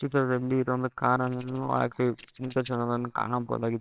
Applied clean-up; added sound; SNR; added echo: neural separator model SepFormer WHAMR!.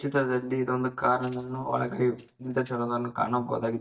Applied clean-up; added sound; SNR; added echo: neural mask model DeepFilterNet 3.